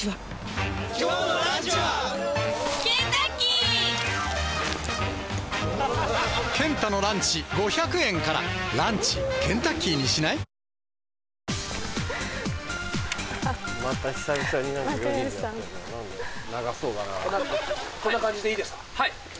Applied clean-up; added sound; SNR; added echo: none; Mechanisms; 18 dB; none.